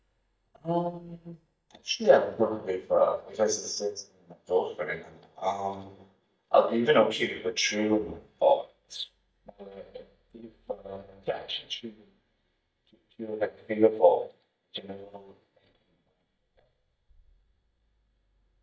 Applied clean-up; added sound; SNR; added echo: neural mask model DeepFilterNet 3.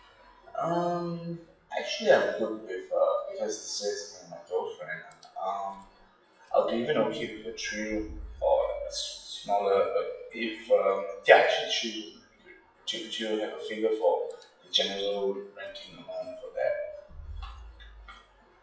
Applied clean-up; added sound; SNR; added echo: classical method WPE with log-MMSE.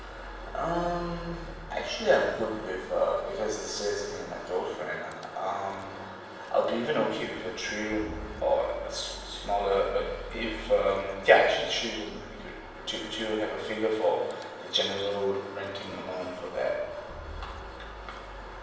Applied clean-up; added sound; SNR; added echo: none; Rattle / Engine starting / Car; 17 dB; reverberation time 1.1 s.